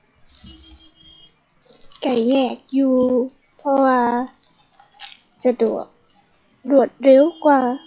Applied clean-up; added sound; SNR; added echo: classical method log-MMSE.